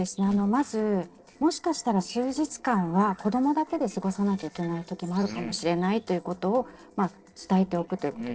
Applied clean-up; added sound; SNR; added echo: neural separator model SepFormer DNS4.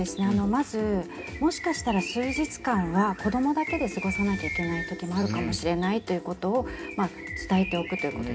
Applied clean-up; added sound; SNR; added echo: none; Bird; 12 dB; reverberation time 0.3 s.